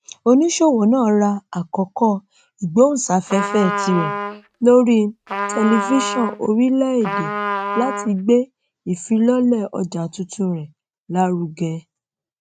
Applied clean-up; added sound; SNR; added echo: neural mask model RNNoise.